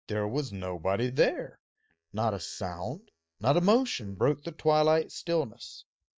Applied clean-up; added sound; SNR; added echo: neural mask model DeepFilterNet 3.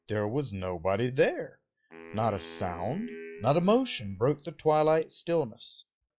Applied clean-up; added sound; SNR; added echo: classical method log-MMSE.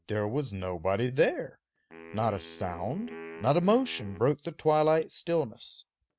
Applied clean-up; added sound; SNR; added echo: neural mask model RNNoise.